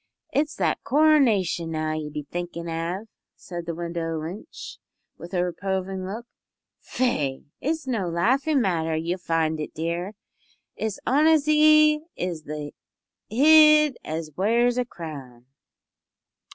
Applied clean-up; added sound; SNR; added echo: none; none; none; none.